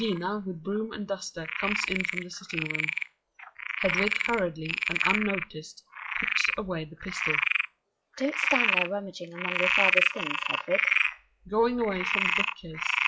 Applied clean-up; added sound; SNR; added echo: classical method WPE with log-MMSE.